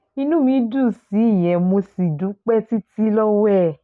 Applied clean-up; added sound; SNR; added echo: none; none; none; none.